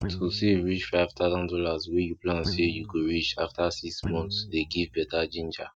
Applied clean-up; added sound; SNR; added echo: none; Guitar; 10 dB; none.